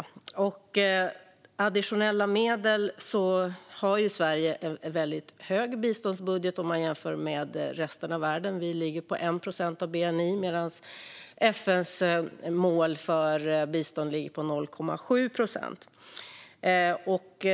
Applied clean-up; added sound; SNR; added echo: none; none; none; none.